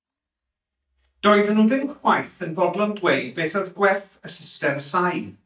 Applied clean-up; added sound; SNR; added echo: neural mask model DeepFilterNet 3.